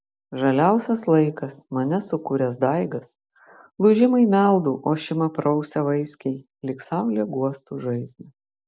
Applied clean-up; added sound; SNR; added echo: none; none; none; none.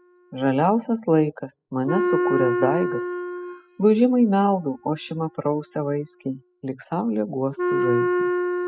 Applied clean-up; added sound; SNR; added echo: classical method spectral subtraction.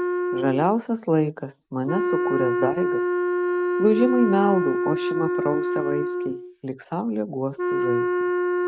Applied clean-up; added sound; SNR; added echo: neural mask model RNNoise.